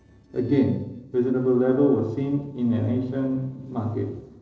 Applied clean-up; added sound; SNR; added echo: neural separator model SepFormer DNS4.